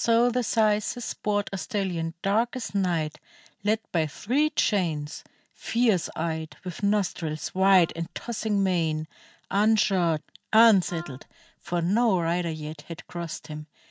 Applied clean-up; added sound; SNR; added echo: none; Wind instrument, woodwind instrument; 20 dB; none.